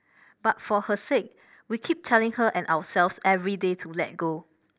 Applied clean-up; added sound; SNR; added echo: none; none; none; none.